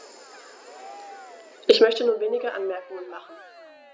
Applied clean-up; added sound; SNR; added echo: none; Cheering; 19 dB; none.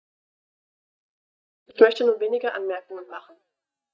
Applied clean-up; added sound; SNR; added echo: neural mask model DeepFilterNet 3.